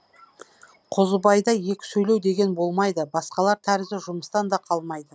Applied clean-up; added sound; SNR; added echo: none; none; none; none.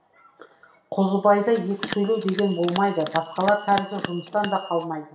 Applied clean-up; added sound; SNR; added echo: none; Bell; 11 dB; reverberation time 0.6 s.